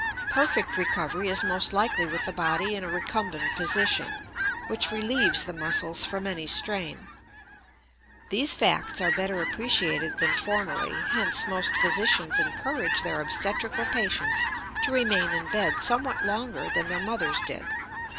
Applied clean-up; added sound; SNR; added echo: none; Fowl; 2 dB; none.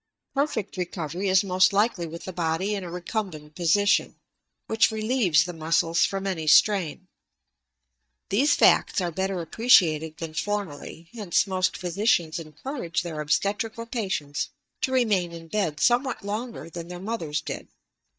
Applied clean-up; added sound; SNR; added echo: neural mask model DeepFilterNet 3.